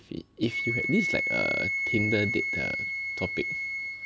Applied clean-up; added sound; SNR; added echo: none; Wind instrument, woodwind instrument; -1 dB; none.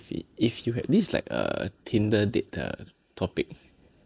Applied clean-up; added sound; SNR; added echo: neural mask model Resemble Enhance denoiser.